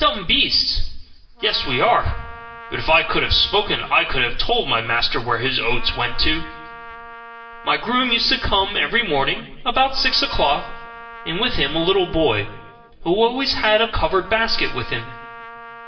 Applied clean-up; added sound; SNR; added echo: none; Trumpet; 19 dB; reverberation time 0.8 s.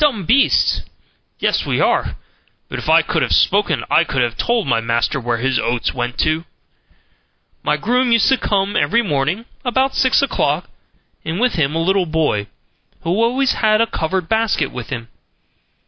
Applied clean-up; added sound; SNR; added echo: none; none; none; none.